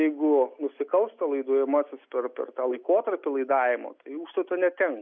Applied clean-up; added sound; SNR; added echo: none; none; none; none.